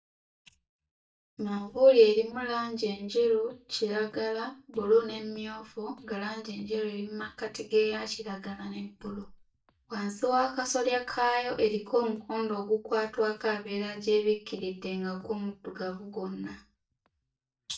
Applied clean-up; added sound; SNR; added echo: neural mask model DeepFilterNet 3.